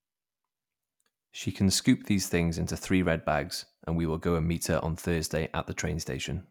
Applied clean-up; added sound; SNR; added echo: none; none; none; none.